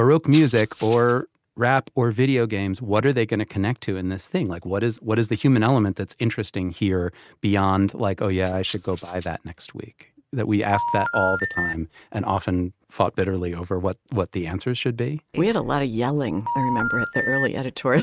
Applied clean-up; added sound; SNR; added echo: neural mask model RNNoise.